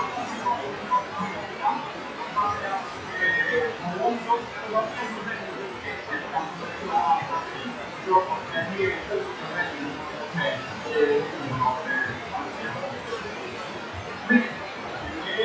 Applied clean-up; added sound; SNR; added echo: classical method WPE with log-MMSE.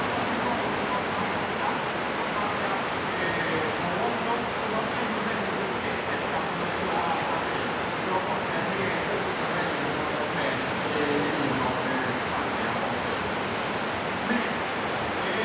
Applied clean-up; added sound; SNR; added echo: none; Waves, surf; -4 dB; reverberation time 1.1 s.